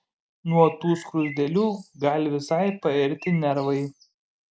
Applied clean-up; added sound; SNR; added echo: none; Bird; 19 dB; none.